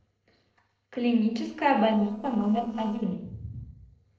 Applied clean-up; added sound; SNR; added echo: neural separator model SepFormer DNS4.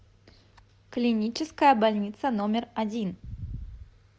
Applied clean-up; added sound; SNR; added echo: none; none; none; none.